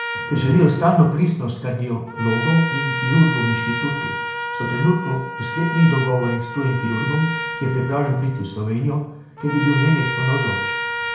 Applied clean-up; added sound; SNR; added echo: none; Trumpet; 7 dB; reverberation time 0.6 s.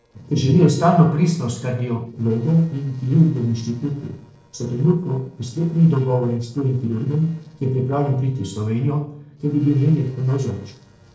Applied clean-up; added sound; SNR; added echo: neural separator model SepFormer DNS4.